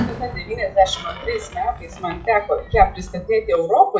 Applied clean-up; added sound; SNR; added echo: classical method WPE with log-MMSE.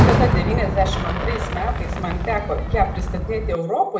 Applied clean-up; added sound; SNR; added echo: none; Fireworks; -3 dB; reverberation time 0.6 s.